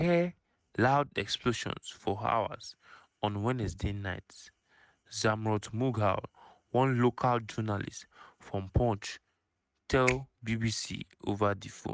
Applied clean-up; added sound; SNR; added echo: neural mask model RNNoise.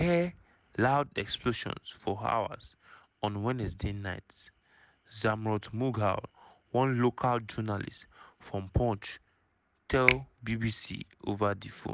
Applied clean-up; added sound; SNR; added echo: none; Finger snapping; 0 dB; none.